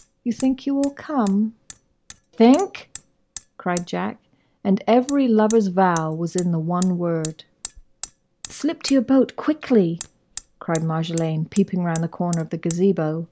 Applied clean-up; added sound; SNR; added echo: none; Hammer; 19 dB; none.